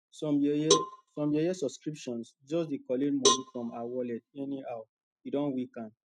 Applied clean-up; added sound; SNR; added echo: neural mask model RNNoise.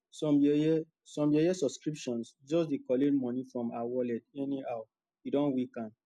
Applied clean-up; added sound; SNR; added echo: none; none; none; none.